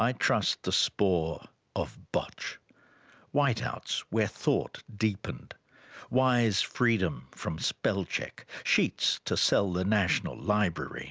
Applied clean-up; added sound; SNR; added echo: none; none; none; none.